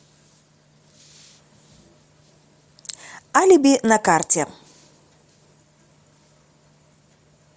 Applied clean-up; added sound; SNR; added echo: none; none; none; none.